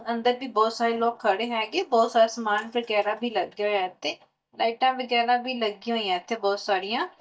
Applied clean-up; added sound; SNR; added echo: neural mask model DeepFilterNet 3.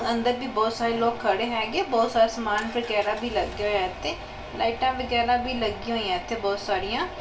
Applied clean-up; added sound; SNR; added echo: none; Engine; 18 dB; reverberation time 0.3 s.